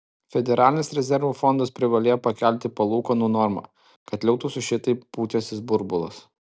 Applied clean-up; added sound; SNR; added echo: none; none; none; none.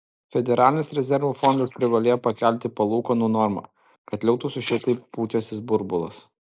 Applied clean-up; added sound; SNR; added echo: neural mask model Resemble Enhance denoiser.